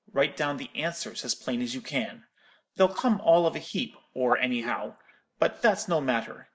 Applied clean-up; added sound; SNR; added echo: neural mask model Resemble Enhance denoiser.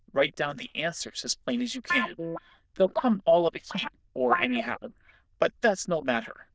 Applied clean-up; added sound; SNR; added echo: neural diffusion model UNIVERSE++.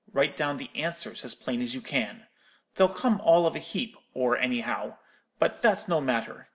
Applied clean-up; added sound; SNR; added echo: none; none; none; none.